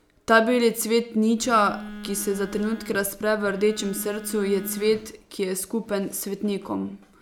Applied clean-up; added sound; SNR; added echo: none; Telephone; 13 dB; none.